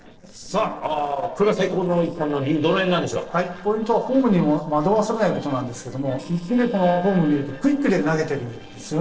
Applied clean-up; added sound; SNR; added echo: neural separator model SepFormer DNS4.